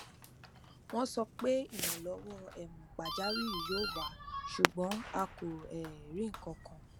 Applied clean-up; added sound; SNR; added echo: none; Doorbell + Fireworks; 2 dB; none.